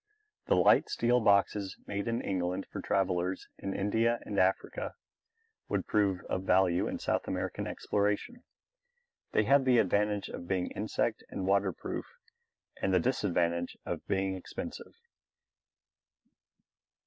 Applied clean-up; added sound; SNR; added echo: none; none; none; none.